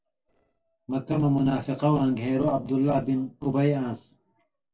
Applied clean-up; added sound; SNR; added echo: neural separator model SepFormer DNS4.